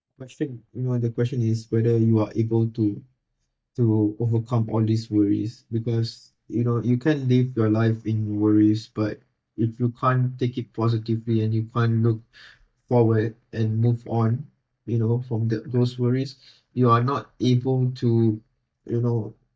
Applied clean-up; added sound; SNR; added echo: neural mask model DeepFilterNet 3.